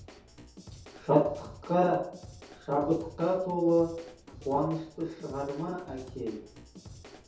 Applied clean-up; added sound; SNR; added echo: none; Drum / Drum kit; 18 dB; reverberation time 0.6 s.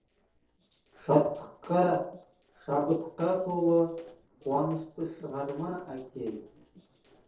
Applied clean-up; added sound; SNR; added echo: neural separator model SepFormer DNS4.